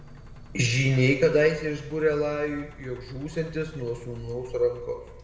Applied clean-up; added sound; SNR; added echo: none; Engine; 18 dB; reverberation time 1.0 s.